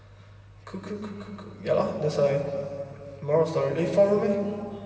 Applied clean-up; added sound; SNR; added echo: none; none; none; reverberation time 2.8 s.